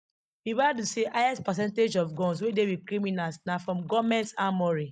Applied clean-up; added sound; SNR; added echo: neural mask model Resemble Enhance denoiser.